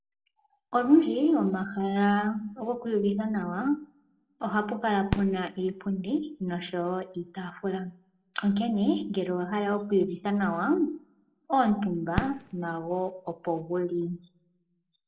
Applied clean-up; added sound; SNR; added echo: none; Fireworks; 10 dB; reverberation time 0.3 s.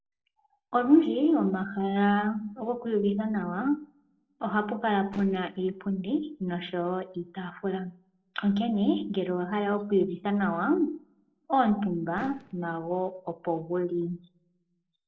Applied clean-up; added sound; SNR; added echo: neural separator model SepFormer DNS4.